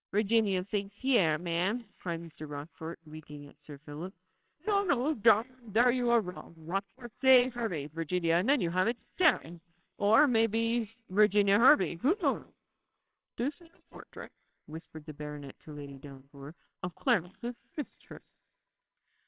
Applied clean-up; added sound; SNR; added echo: neural separator model SepFormer WHAMR!.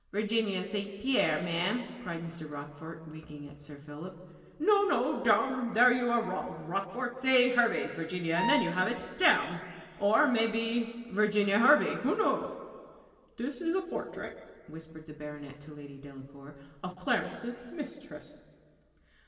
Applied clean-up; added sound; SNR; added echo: none; Wind instrument, woodwind instrument; 4 dB; reverberation time 2.2 s.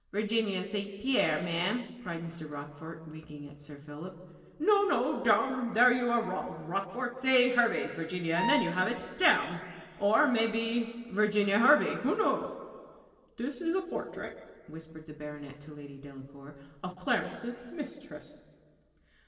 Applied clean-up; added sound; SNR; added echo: neural separator model SepFormer DNS4.